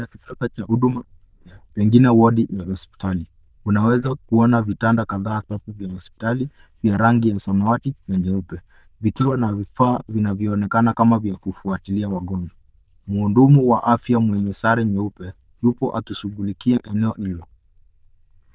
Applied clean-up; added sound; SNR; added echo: neural diffusion model UNIVERSE++.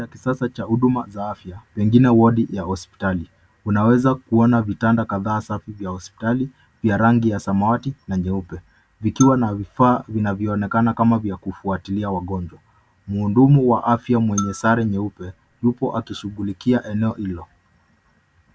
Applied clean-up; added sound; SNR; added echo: none; Marimba, xylophone; 17 dB; none.